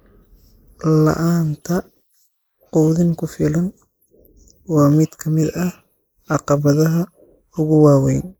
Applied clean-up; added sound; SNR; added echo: neural mask model Resemble Enhance denoiser.